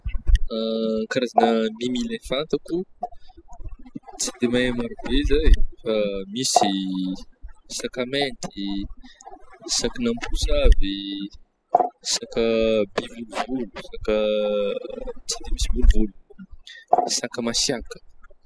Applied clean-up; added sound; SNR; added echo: classical method spectral subtraction.